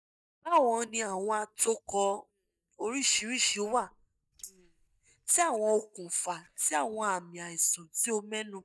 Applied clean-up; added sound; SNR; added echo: neural mask model DeepFilterNet 3.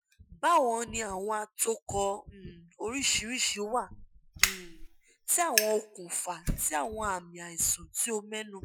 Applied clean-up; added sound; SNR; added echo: classical method Wiener filter.